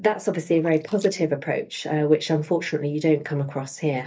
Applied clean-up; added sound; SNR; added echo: neural mask model DeepFilterNet 3.